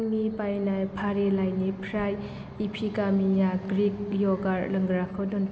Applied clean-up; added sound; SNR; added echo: none; none; none; none.